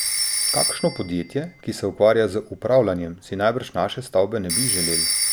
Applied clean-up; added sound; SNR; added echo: none; Telephone; 4 dB; none.